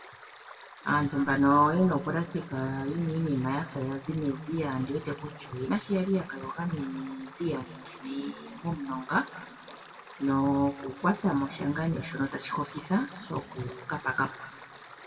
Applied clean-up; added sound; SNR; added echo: none; Stream; 17 dB; reverberation time 1.4 s.